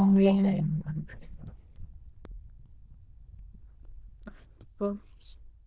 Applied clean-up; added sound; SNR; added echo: neural diffusion model UNIVERSE++.